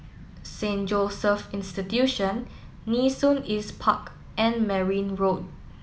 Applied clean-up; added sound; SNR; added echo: none; none; none; none.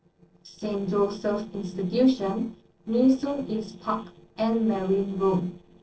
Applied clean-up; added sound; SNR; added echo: neural separator model SepFormer DNS4.